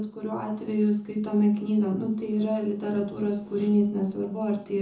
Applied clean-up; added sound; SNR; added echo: none; none; none; reverberation time 0.5 s.